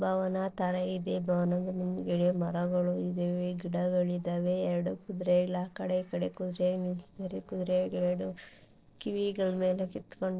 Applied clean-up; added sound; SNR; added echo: neural separator model SepFormer DNS4.